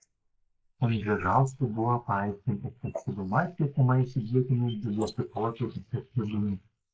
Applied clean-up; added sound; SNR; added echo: neural mask model Resemble Enhance denoiser.